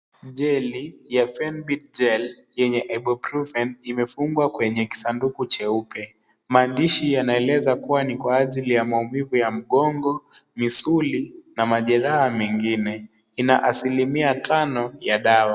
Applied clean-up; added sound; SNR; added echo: none; none; none; none.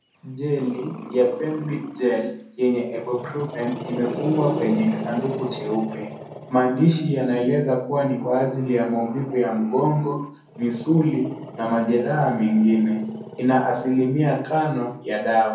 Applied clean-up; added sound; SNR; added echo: none; Growling; 13 dB; reverberation time 0.5 s.